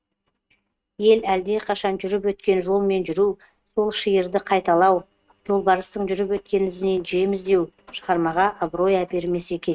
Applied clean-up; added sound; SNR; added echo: neural mask model RNNoise.